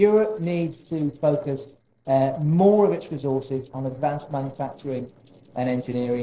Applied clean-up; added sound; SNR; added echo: neural separator model SepFormer DNS4.